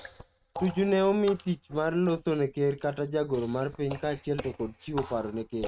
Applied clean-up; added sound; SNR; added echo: neural mask model RNNoise.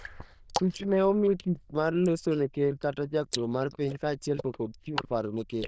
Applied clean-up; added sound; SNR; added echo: neural diffusion model UNIVERSE++.